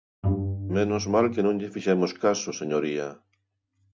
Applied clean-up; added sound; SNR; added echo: none; Bowed string instrument; 7 dB; none.